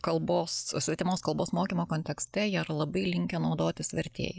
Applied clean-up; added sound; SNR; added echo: none; none; none; none.